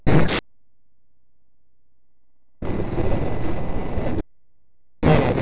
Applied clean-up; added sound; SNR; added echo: neural separator model SepFormer DNS4.